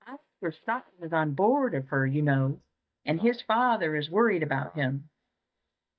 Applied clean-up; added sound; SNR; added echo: neural mask model DeepFilterNet 3.